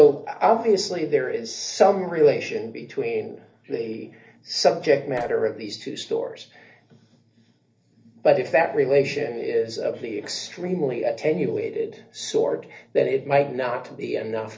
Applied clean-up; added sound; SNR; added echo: neural separator model SepFormer DNS4.